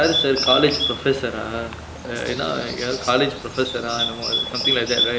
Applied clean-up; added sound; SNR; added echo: none; Bird; 3 dB; none.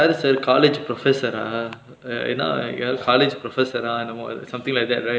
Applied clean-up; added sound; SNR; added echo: none; none; none; none.